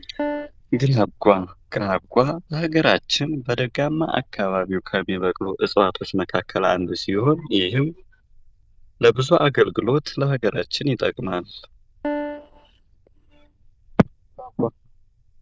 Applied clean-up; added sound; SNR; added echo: neural diffusion model UNIVERSE++.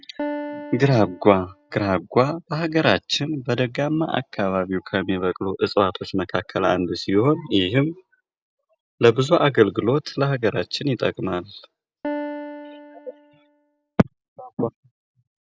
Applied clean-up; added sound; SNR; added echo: none; Piano; 13 dB; none.